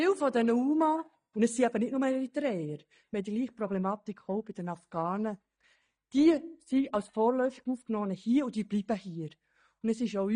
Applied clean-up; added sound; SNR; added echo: neural mask model DeepFilterNet 3.